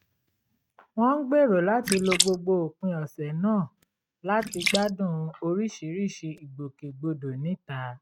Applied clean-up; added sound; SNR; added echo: neural mask model RNNoise.